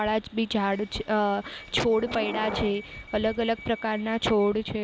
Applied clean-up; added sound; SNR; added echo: none; Subway, metro, underground / Door; 14 dB; none.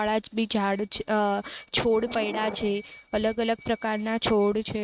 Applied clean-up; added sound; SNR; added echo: neural mask model RNNoise.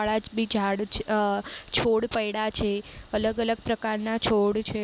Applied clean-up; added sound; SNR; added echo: none; none; none; none.